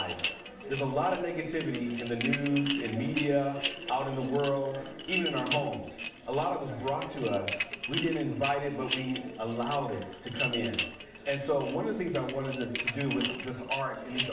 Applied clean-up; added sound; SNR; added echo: none; Dishes, pots, and pans; 5 dB; reverberation time 0.6 s.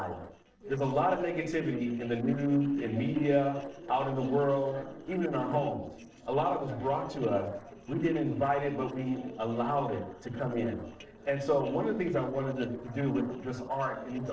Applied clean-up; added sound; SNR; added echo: neural separator model SepFormer DNS4.